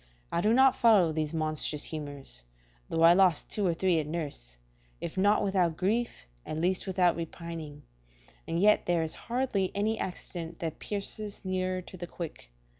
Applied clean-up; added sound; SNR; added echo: none; none; none; none.